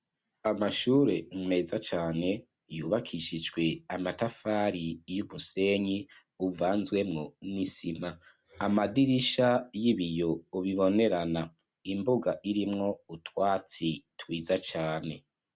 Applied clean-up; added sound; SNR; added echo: none; none; none; none.